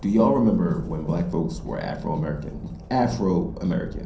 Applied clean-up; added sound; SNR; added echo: none; Train; 14 dB; reverberation time 0.6 s.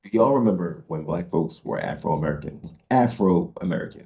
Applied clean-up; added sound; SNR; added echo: neural mask model DeepFilterNet 3.